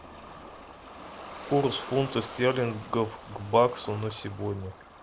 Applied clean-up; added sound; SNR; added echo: none; Ocean; 14 dB; none.